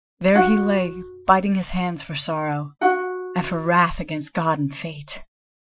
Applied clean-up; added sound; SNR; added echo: classical method Wiener filter.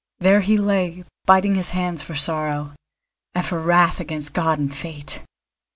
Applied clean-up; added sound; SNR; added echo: none; none; none; none.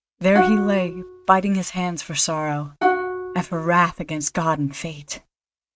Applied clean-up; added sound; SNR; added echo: neural mask model RNNoise.